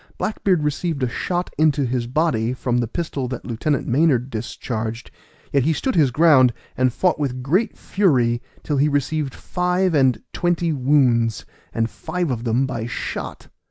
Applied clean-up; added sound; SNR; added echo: none; none; none; none.